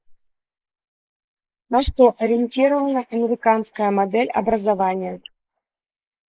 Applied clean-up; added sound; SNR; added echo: neural mask model Resemble Enhance denoiser.